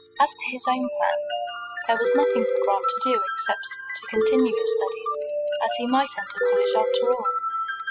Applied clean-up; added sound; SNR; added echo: classical method spectral subtraction.